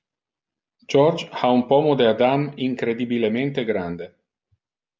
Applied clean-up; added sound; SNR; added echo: none; none; none; none.